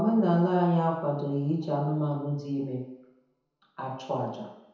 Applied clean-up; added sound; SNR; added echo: none; none; none; reverberation time 0.9 s.